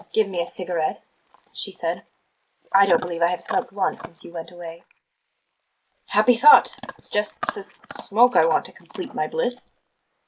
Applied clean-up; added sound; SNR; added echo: neural mask model Resemble Enhance denoiser.